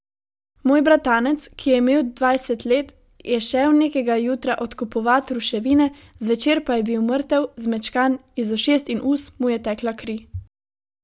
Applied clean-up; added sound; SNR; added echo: none; none; none; none.